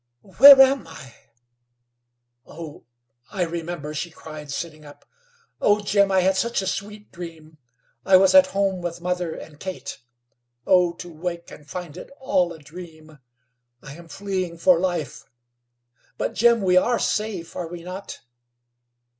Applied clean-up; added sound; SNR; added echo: none; none; none; none.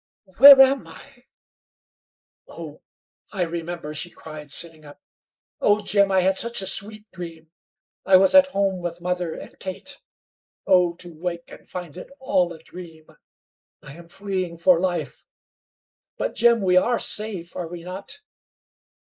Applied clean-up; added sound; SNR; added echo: neural mask model Resemble Enhance denoiser.